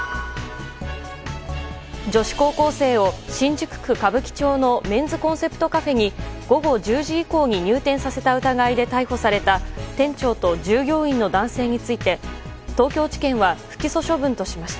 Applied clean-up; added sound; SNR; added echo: none; none; none; none.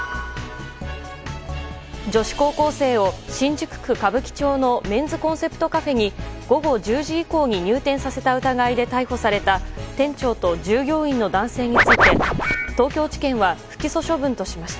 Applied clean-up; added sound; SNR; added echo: none; Scratching (performance technique); -3 dB; none.